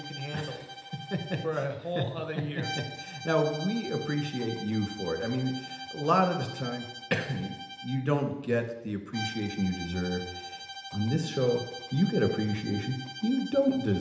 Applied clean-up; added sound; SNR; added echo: none; Bowed string instrument; 12 dB; reverberation time 0.8 s.